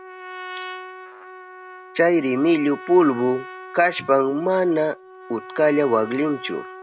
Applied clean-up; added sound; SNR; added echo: none; Trumpet; 16 dB; none.